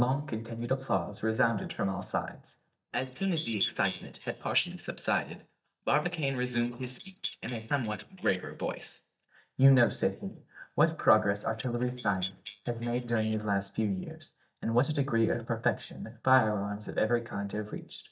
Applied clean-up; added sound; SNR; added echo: neural mask model DeepFilterNet 3.